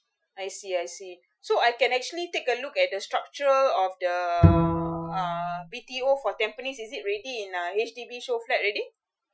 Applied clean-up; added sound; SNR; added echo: classical method Wiener filter.